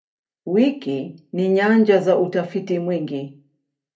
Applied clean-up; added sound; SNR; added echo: none; none; none; reverberation time 0.3 s.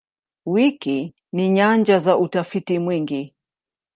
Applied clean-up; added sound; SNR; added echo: none; none; none; none.